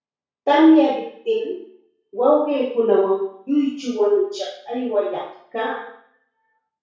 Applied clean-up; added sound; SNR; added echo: none; none; none; reverberation time 0.6 s.